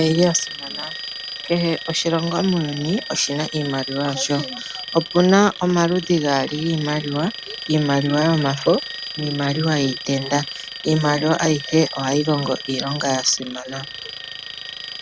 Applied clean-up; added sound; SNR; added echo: none; Alarm; 11 dB; none.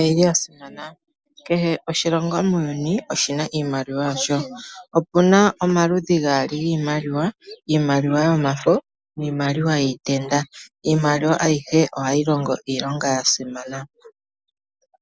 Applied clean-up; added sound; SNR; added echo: none; none; none; none.